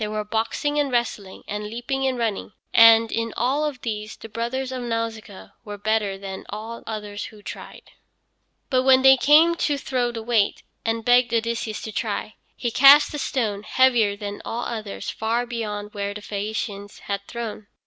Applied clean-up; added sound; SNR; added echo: none; none; none; none.